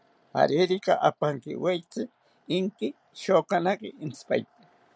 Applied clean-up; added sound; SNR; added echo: none; none; none; none.